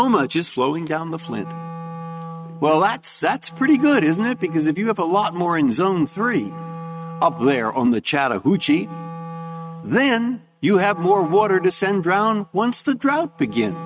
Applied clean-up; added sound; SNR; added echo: neural mask model RNNoise.